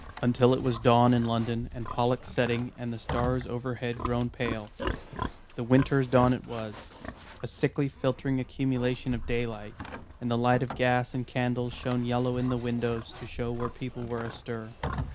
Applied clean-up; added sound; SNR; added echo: none; Livestock, farm animals, working animals; 11 dB; none.